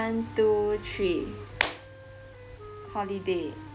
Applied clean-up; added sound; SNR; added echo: none; Wind instrument, woodwind instrument; 16 dB; none.